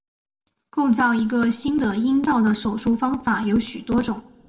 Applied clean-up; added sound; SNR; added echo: none; none; none; reverberation time 1.0 s.